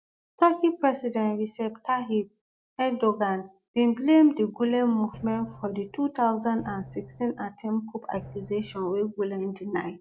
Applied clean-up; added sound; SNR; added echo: none; Drum; 19 dB; none.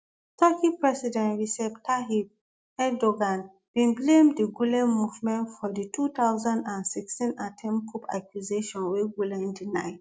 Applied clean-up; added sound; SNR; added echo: none; none; none; none.